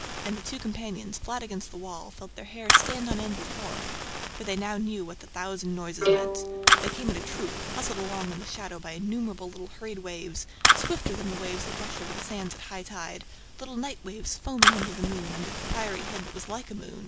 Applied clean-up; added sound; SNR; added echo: none; Bowed string instrument + Fire; -4 dB; none.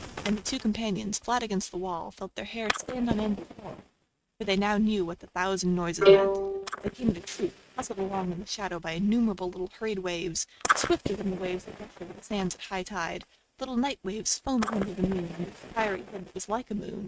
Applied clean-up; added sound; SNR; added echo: neural mask model RNNoise.